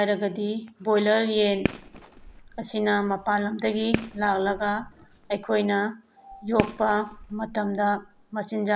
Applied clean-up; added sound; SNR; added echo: none; Fireworks; 10 dB; none.